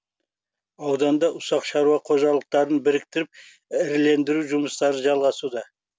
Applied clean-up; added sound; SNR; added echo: none; none; none; none.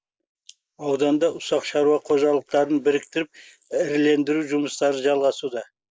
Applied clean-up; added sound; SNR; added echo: neural mask model Resemble Enhance denoiser.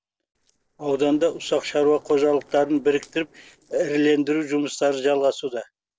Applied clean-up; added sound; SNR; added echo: neural separator model SepFormer DNS4.